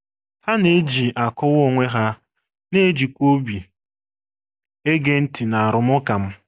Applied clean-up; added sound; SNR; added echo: none; none; none; none.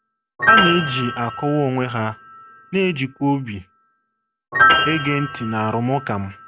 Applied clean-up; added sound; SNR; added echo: none; Piano; -1 dB; none.